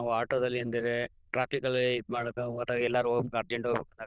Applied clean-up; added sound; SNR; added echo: neural diffusion model UNIVERSE++.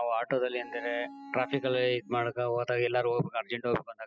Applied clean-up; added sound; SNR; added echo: classical method spectral subtraction.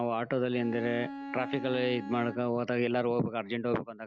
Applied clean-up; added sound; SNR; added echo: none; Bowed string instrument; 11 dB; none.